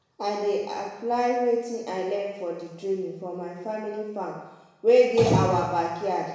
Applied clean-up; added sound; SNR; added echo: none; none; none; reverberation time 1.0 s.